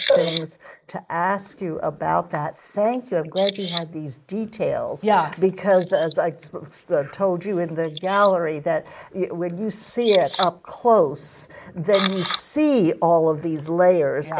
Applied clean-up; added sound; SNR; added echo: neural mask model Resemble Enhance denoiser.